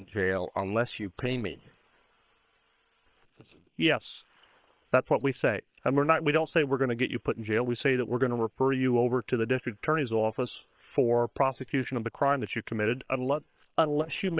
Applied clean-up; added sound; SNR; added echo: neural separator model SepFormer WHAM!.